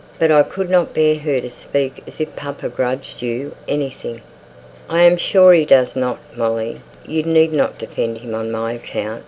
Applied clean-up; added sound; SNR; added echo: none; none; none; none.